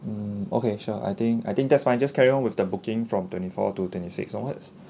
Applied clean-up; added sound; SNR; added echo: none; none; none; none.